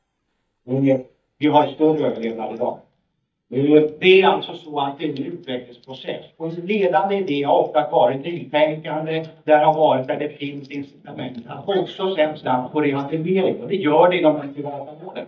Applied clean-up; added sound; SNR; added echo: neural mask model DeepFilterNet 3.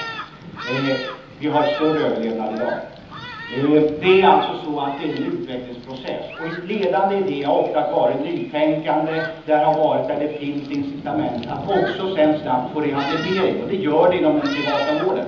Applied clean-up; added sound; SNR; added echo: none; Thunderstorm; 14 dB; reverberation time 1.3 s.